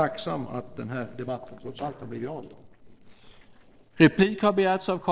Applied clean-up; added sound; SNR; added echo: neural separator model SepFormer DNS4.